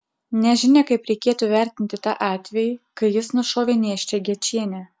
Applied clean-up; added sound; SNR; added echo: none; none; none; none.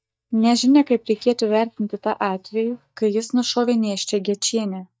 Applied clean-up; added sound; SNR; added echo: neural mask model DeepFilterNet 3.